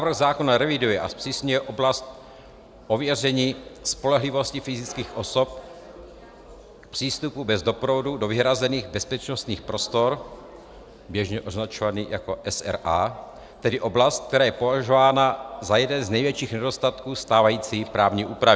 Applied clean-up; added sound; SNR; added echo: none; none; none; none.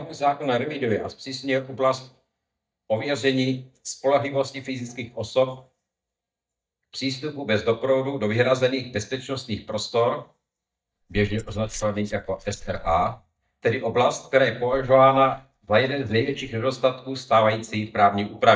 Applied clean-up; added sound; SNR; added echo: neural mask model DeepFilterNet 3.